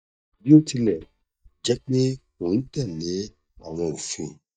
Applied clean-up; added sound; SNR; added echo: neural mask model DeepFilterNet 3.